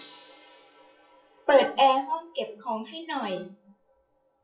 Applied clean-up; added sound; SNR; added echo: classical method WPE with log-MMSE.